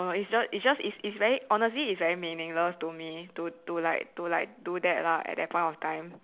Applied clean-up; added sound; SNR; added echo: none; none; none; none.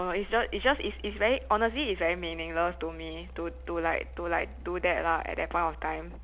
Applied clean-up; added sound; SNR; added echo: none; Mechanical fan; 13 dB; none.